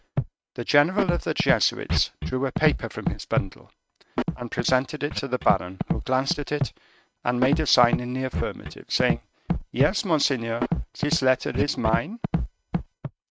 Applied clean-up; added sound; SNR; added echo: neural mask model RNNoise.